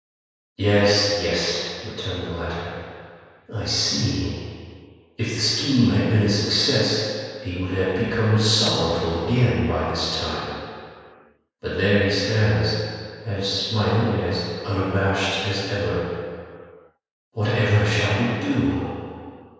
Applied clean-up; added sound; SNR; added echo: none; Clapping; 19 dB; reverberation time 1.9 s.